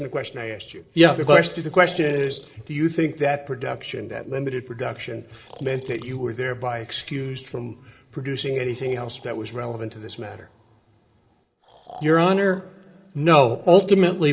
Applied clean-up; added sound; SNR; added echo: neural separator model SepFormer DNS4.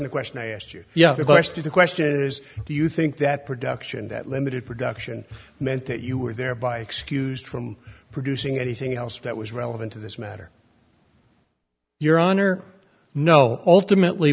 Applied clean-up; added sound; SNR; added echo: none; none; none; none.